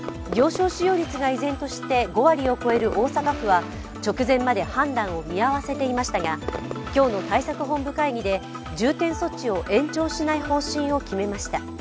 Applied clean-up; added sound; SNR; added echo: none; Fireworks; 16 dB; none.